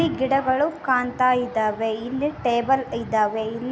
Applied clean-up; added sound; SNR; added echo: none; none; none; none.